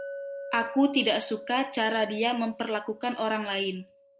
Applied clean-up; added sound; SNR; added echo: none; Chink, clink; 14 dB; none.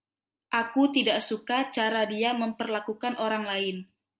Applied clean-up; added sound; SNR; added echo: none; none; none; none.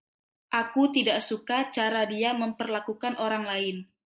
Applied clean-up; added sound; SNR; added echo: neural mask model Resemble Enhance denoiser.